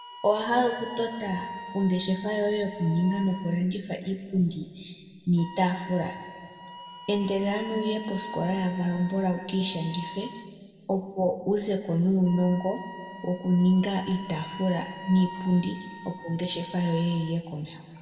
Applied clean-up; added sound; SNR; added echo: none; Wind instrument, woodwind instrument; 16 dB; reverberation time 1.8 s.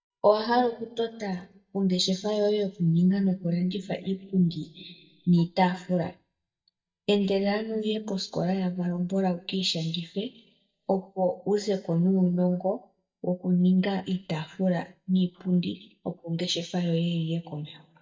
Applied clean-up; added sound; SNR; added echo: neural mask model DeepFilterNet 3.